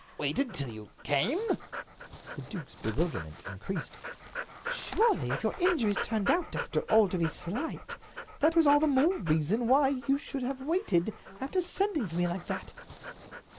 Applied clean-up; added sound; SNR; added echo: none; Dog; 11 dB; none.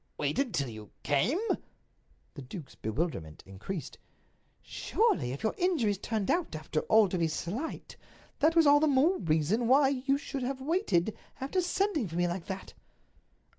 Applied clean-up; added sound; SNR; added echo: none; none; none; none.